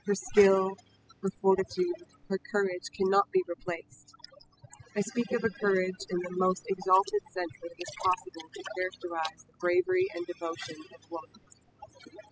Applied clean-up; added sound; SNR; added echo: classical method spectral subtraction.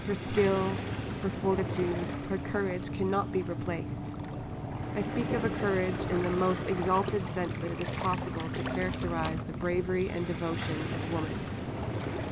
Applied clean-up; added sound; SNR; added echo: none; Waves, surf; 2 dB; none.